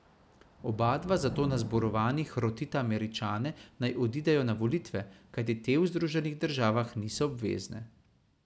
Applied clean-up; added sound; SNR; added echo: none; Thunder / Rain; 16 dB; none.